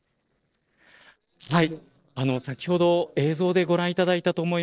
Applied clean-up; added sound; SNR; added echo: neural separator model SepFormer DNS4.